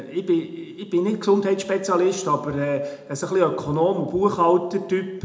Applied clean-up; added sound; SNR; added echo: none; none; none; reverberation time 0.6 s.